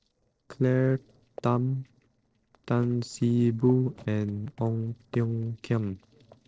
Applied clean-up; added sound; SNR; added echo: neural separator model SepFormer DNS4.